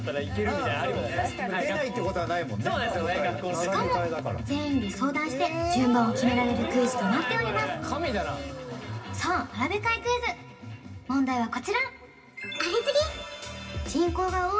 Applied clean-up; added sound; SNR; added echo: none; none; none; reverberation time 0.4 s.